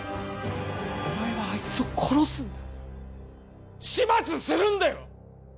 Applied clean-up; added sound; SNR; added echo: none; none; none; none.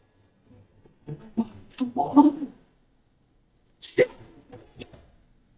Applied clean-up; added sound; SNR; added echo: neural mask model DeepFilterNet 3.